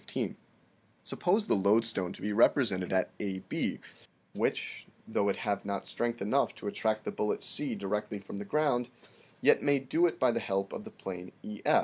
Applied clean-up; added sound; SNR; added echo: none; none; none; none.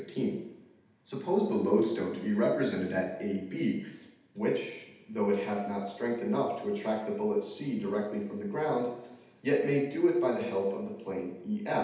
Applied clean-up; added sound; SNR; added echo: none; none; none; reverberation time 0.8 s.